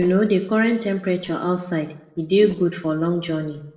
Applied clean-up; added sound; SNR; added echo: neural separator model SepFormer DNS4.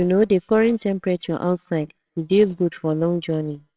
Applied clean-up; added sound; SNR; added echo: neural separator model SepFormer WHAMR!.